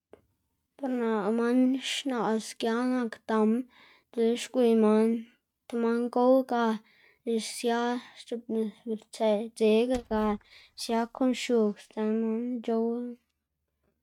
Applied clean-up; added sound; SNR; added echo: neural mask model RNNoise.